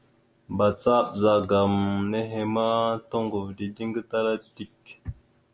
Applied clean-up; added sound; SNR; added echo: none; none; none; none.